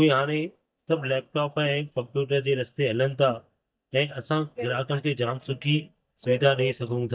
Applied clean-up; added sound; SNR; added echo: neural mask model DeepFilterNet 3.